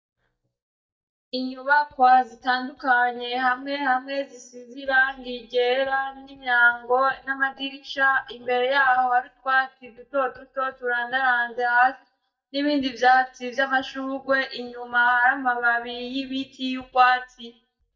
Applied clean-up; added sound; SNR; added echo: neural mask model DeepFilterNet 3.